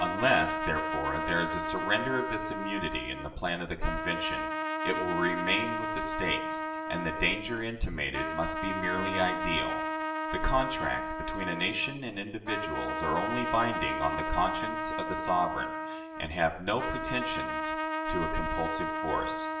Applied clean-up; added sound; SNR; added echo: none; Trumpet; 1 dB; reverberation time 0.6 s.